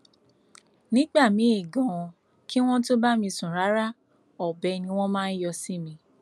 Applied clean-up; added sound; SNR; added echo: none; none; none; none.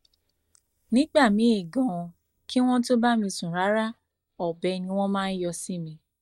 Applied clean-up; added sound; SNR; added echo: neural mask model DeepFilterNet 3.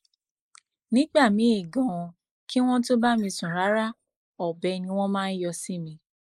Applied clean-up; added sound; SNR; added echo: neural mask model Resemble Enhance denoiser.